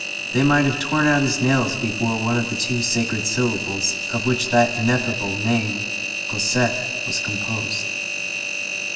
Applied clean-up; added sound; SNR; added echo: none; Engine; 4 dB; reverberation time 1.4 s.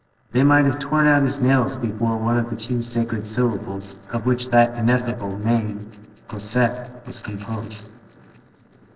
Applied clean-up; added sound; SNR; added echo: neural separator model SepFormer DNS4.